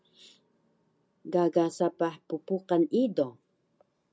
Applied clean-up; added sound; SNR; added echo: none; none; none; none.